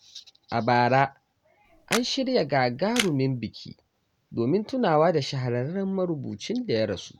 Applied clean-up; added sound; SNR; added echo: none; Camera; 9 dB; none.